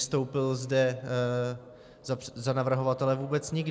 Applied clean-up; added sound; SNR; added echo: none; none; none; none.